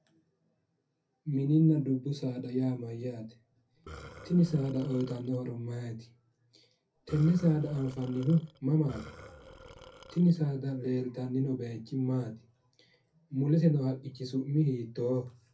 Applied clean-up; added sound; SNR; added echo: none; Burping, eructation; 19 dB; reverberation time 0.3 s.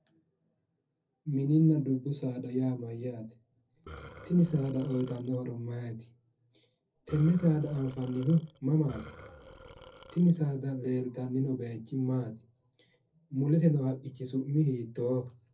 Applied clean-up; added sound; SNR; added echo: neural separator model SepFormer DNS4.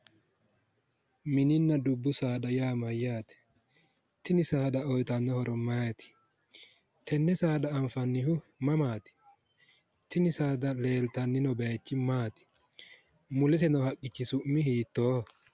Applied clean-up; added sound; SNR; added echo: none; none; none; none.